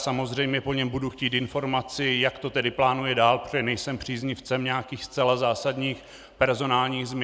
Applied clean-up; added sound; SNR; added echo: none; none; none; none.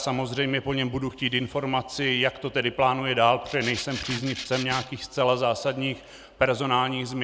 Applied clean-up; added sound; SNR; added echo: none; Rattle (instrument); 10 dB; none.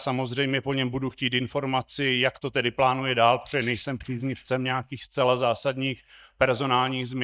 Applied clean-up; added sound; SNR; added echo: neural mask model DeepFilterNet 3.